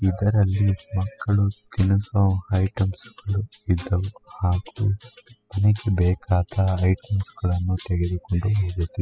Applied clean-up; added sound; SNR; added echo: classical method spectral subtraction.